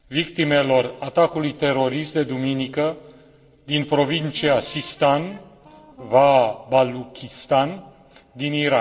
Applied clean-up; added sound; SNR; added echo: neural separator model SepFormer DNS4.